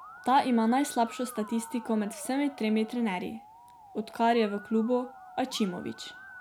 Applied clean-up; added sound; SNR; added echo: none; Musical instrument; 18 dB; none.